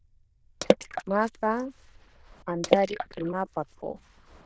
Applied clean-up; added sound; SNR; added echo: neural diffusion model UNIVERSE++.